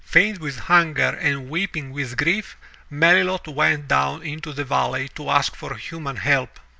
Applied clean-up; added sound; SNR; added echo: none; none; none; none.